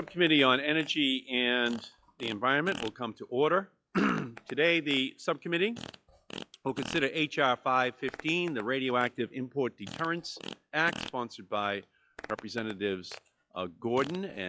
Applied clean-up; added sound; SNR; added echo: classical method log-MMSE.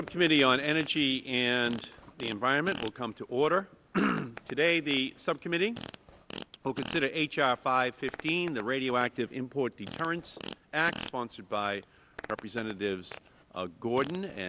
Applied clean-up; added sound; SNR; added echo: none; Fart; 16 dB; none.